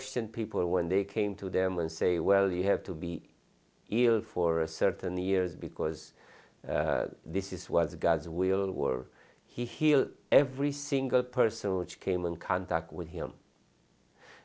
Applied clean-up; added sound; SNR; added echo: none; none; none; none.